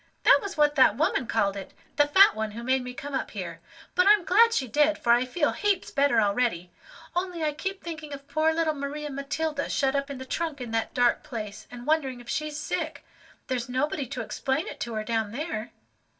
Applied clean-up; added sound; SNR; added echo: neural separator model SepFormer DNS4.